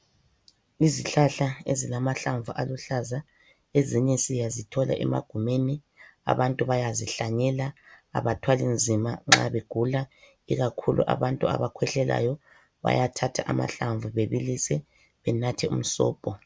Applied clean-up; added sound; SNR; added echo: none; none; none; none.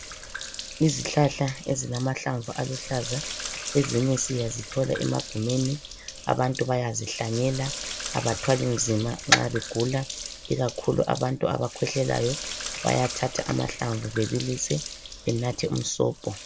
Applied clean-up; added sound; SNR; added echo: none; Sink (filling or washing); 10 dB; none.